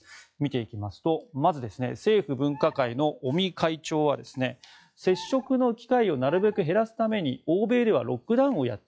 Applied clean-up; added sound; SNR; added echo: classical method log-MMSE.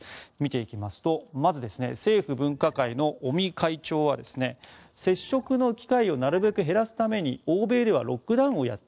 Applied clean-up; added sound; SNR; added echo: neural separator model SepFormer DNS4.